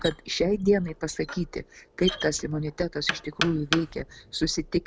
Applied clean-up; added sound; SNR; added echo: none; Knock; 9 dB; none.